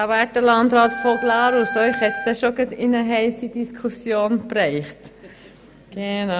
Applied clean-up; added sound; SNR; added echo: none; Wind instrument, woodwind instrument; 8 dB; none.